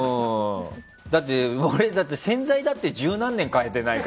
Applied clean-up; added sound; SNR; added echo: none; none; none; none.